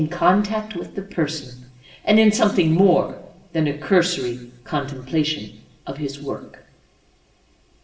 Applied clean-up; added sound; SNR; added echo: none; none; none; reverberation time 0.7 s.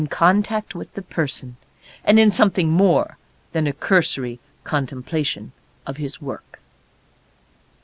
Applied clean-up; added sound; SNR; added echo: none; none; none; none.